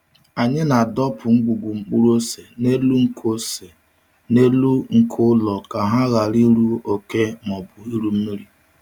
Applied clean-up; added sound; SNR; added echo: none; none; none; none.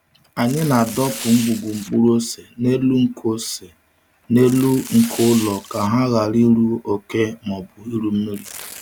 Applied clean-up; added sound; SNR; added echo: none; Tearing; 17 dB; none.